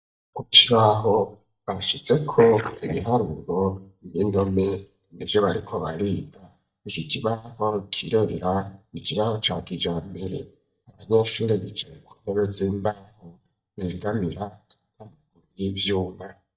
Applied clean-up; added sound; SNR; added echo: neural mask model DeepFilterNet 3.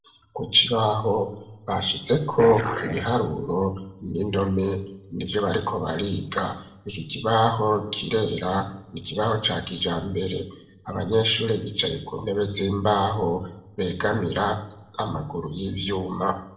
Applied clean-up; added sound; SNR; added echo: neural separator model SepFormer DNS4.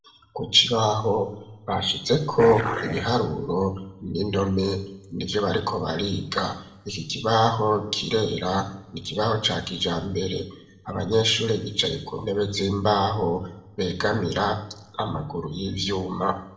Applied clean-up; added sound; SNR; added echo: none; Dog; 4 dB; reverberation time 0.6 s.